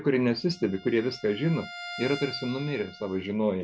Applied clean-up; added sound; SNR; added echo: none; Bowed string instrument; 15 dB; none.